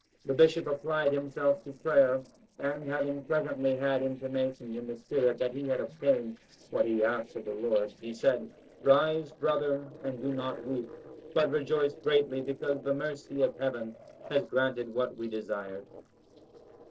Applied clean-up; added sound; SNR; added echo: neural separator model SepFormer DNS4.